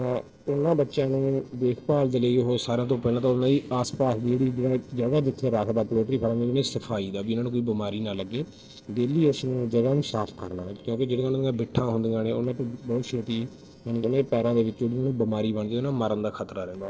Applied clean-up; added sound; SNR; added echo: neural separator model SepFormer DNS4.